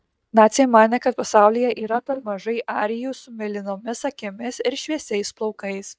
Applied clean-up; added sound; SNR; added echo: neural mask model DeepFilterNet 3.